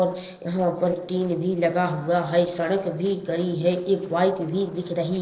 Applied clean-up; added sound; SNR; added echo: neural separator model SepFormer DNS4.